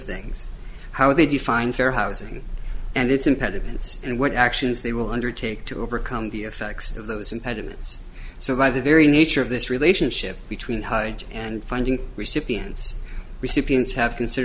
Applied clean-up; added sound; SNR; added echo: none; none; none; none.